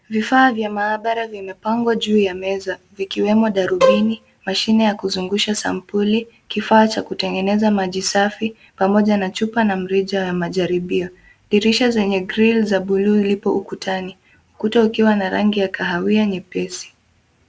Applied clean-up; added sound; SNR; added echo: none; Bowed string instrument; 1 dB; none.